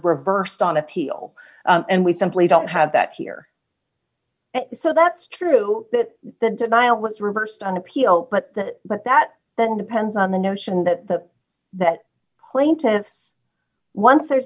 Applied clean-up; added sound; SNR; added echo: none; none; none; none.